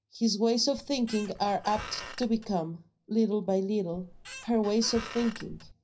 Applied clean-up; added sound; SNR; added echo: none; Squeak; 14 dB; reverberation time 0.4 s.